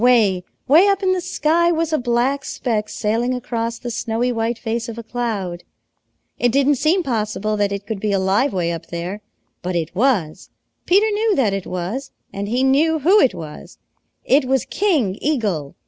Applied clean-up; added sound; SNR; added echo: none; none; none; none.